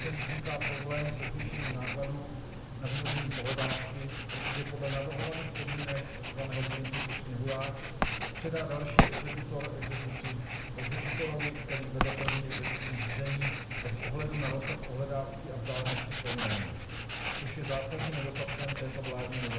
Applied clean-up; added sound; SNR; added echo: none; Writing; -2 dB; reverberation time 0.8 s.